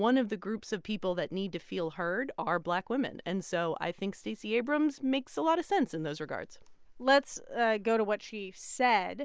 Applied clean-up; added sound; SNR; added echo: none; none; none; none.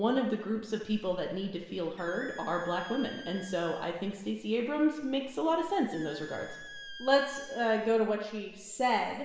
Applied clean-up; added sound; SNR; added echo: none; Squeak; 19 dB; reverberation time 1.3 s.